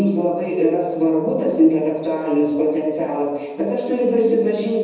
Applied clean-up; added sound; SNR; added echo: none; none; none; reverberation time 1.1 s.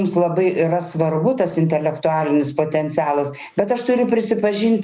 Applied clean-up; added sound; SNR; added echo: none; none; none; none.